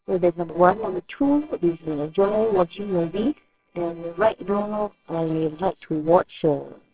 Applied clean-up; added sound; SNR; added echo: neural separator model SepFormer WHAMR!.